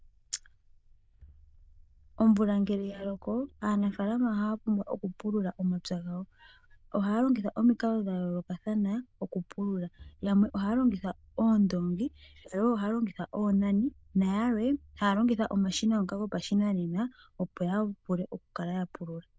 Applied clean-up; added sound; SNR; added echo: neural diffusion model UNIVERSE++.